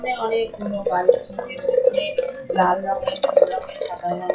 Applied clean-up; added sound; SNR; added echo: classical method WPE with log-MMSE.